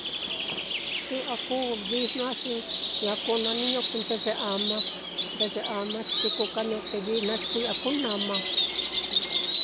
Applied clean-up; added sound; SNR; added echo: none; Insect; -2 dB; none.